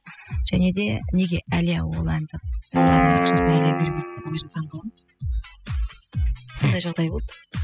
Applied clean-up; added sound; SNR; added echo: classical method spectral subtraction.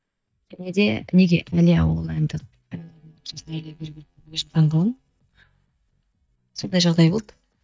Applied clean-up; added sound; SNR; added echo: neural mask model DeepFilterNet 3.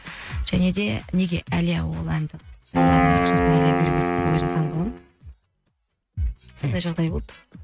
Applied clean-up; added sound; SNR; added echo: neural mask model RNNoise.